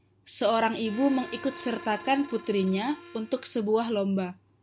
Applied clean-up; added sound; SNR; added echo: none; Harmonica; 17 dB; none.